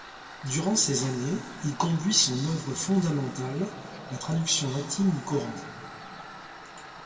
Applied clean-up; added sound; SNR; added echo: none; Tools; 15 dB; reverberation time 1.9 s.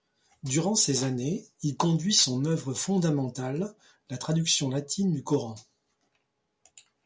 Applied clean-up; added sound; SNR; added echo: none; none; none; none.